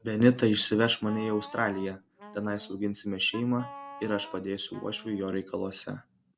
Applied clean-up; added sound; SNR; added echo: none; Wind instrument, woodwind instrument; 17 dB; none.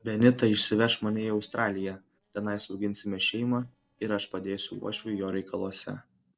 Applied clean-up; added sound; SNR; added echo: neural separator model SepFormer DNS4.